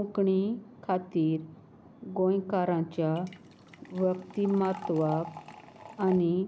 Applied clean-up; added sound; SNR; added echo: none; Liquid; 15 dB; none.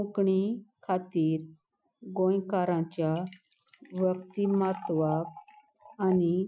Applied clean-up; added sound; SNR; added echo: classical method Wiener filter.